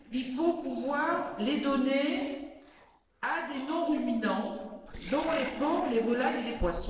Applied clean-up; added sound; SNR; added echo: neural separator model SepFormer DNS4.